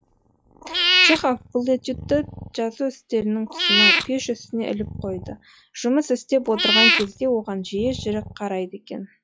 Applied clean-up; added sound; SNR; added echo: classical method log-MMSE.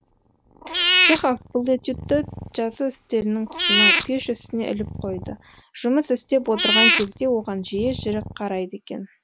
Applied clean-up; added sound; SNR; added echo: none; Meow / Purr; 0 dB; none.